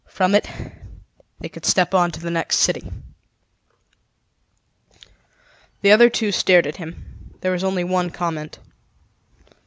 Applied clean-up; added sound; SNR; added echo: none; none; none; none.